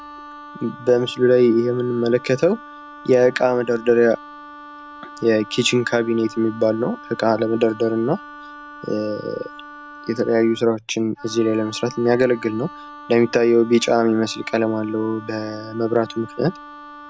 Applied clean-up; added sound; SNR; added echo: none; Wind instrument, woodwind instrument; 18 dB; none.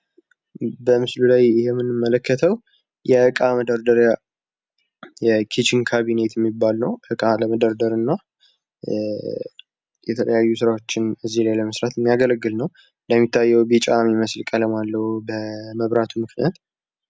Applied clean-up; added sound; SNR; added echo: none; none; none; none.